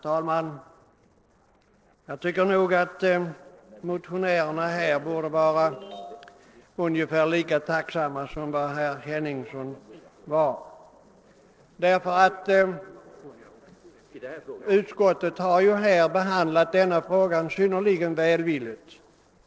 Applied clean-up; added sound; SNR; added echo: neural separator model SepFormer DNS4.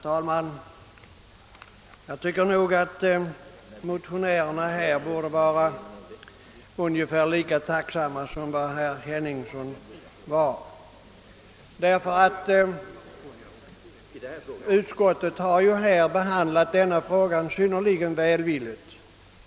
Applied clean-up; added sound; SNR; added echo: none; none; none; none.